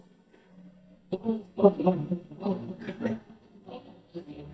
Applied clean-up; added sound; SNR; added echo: neural mask model DeepFilterNet 3.